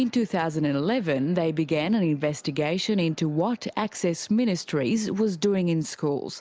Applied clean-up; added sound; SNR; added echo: none; none; none; none.